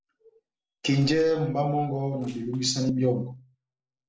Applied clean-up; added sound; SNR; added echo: neural separator model SepFormer DNS4.